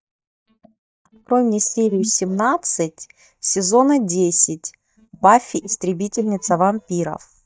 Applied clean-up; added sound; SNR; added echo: neural mask model DeepFilterNet 3.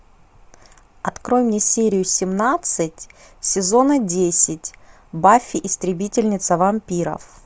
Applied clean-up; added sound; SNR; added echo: none; none; none; none.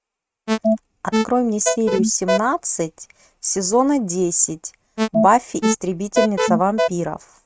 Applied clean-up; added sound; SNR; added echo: neural mask model RNNoise.